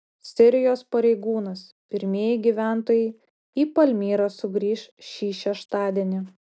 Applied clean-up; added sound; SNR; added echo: none; none; none; none.